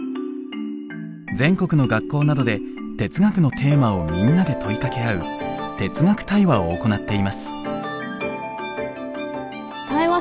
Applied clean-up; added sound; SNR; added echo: none; none; none; none.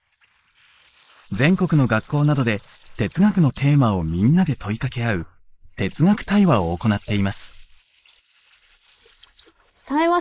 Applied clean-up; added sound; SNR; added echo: neural mask model Resemble Enhance denoiser.